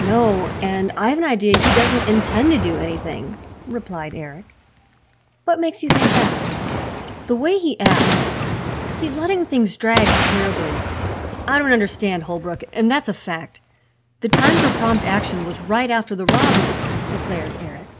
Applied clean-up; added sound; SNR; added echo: none; Boom; 1 dB; none.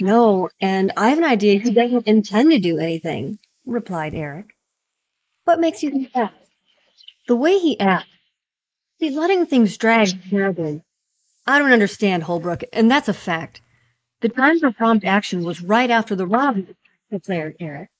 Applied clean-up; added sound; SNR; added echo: neural mask model Resemble Enhance denoiser.